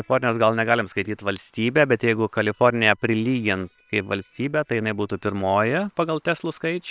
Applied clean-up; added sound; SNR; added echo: neural separator model SepFormer WHAM!.